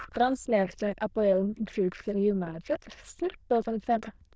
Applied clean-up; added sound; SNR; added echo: neural diffusion model UNIVERSE++.